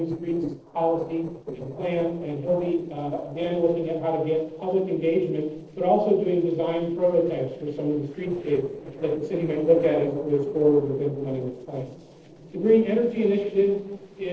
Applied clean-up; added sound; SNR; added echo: neural separator model SepFormer DNS4.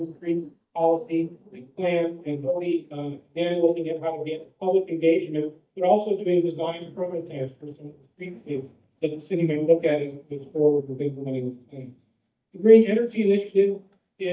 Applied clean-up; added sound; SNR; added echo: neural mask model DeepFilterNet 3.